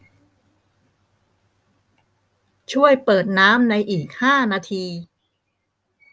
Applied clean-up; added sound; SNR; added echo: none; none; none; none.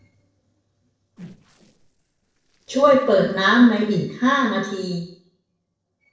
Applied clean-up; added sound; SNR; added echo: neural separator model SepFormer DNS4.